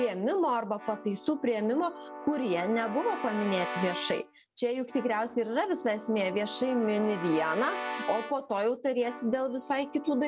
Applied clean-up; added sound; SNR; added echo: none; Keyboard (musical) / Brass instrument; 11 dB; none.